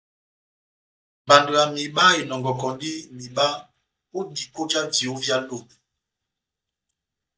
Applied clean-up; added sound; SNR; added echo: neural mask model DeepFilterNet 3.